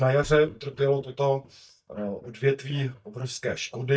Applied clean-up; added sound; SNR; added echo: neural mask model DeepFilterNet 3.